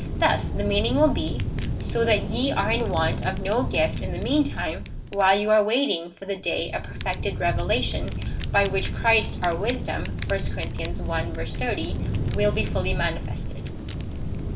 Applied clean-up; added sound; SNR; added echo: none; Fire; 2 dB; reverberation time 0.2 s.